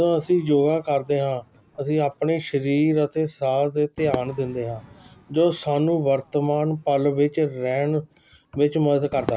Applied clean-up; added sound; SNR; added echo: none; Crowd / Fireworks; 19 dB; none.